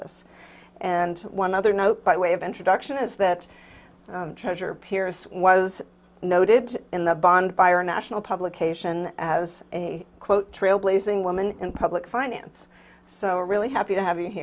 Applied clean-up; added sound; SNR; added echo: none; none; none; none.